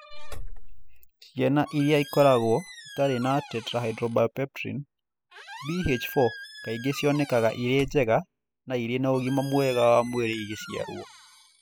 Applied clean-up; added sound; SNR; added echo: classical method spectral subtraction.